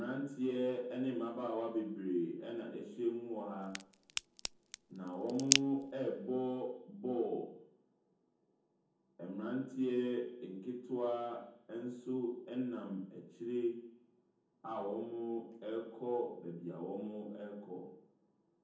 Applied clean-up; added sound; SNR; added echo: none; Crack; -2 dB; reverberation time 0.7 s.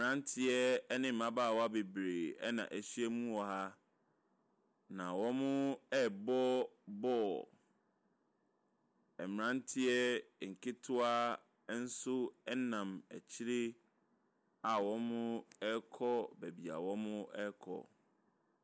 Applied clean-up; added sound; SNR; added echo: none; none; none; none.